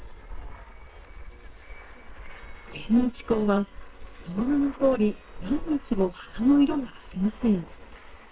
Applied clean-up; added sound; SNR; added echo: neural separator model SepFormer WHAMR!.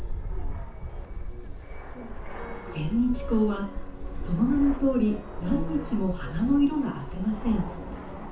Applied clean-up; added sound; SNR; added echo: none; Fixed-wing aircraft, airplane; 5 dB; reverberation time 0.9 s.